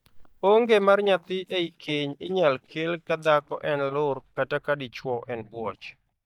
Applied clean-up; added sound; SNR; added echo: neural mask model DeepFilterNet 3.